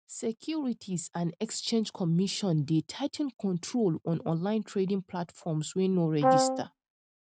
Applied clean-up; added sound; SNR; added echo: neural mask model RNNoise.